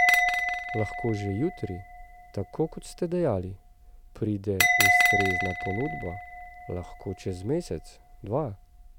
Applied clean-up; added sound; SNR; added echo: none; Bell; -3 dB; none.